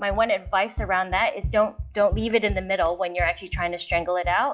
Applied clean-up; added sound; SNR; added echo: classical method log-MMSE.